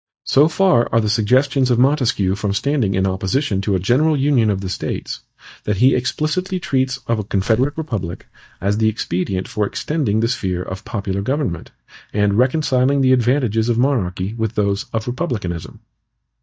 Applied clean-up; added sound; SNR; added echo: neural mask model DeepFilterNet 3.